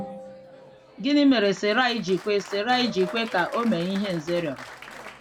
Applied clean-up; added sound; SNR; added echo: none; Applause; 16 dB; none.